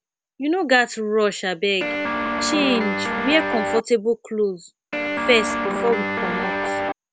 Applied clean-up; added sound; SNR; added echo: none; Guitar; 1 dB; none.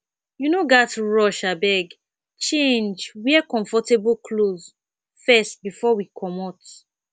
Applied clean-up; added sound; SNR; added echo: none; none; none; none.